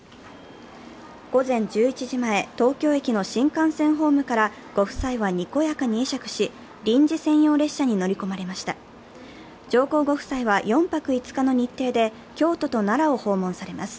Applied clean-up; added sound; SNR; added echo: none; none; none; none.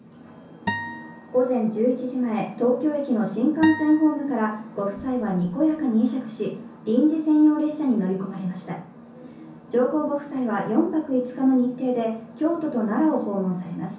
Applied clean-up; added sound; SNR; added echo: none; Acoustic guitar; 11 dB; reverberation time 0.6 s.